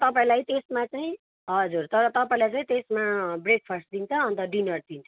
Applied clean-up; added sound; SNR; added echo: none; none; none; none.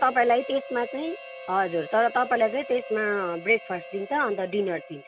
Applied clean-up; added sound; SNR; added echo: none; Harmonica; 15 dB; none.